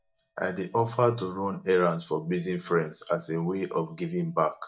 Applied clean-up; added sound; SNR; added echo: neural mask model DeepFilterNet 3.